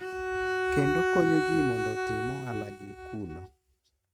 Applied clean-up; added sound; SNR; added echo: neural mask model RNNoise.